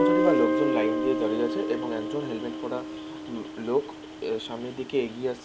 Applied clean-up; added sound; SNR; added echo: none; Guitar; -1 dB; none.